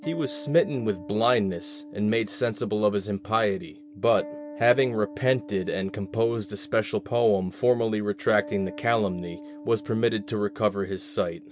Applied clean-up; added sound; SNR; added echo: none; Acoustic guitar; 16 dB; none.